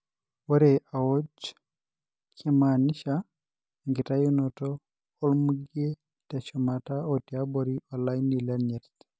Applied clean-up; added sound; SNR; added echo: none; none; none; none.